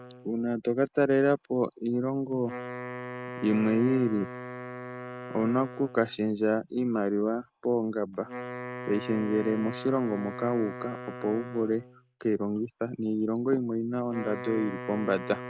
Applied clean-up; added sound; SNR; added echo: none; Wind instrument, woodwind instrument; 12 dB; none.